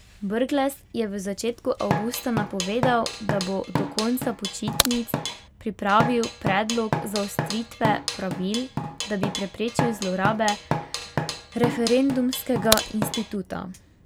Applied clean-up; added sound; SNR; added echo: none; Drum kit + Crack; 3 dB; none.